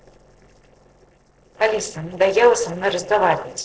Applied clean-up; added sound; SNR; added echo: neural separator model SepFormer DNS4.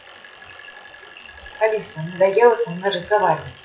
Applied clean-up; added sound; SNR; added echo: classical method WPE with log-MMSE.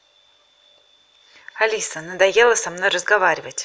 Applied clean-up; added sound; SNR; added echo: none; none; none; none.